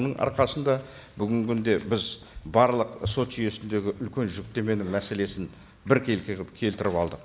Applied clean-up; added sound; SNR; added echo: none; none; none; none.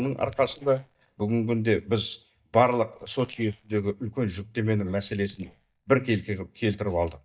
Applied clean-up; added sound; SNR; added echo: neural mask model DeepFilterNet 3.